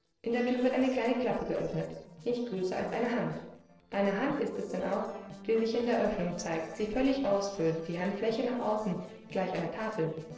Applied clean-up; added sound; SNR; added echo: neural separator model SepFormer DNS4.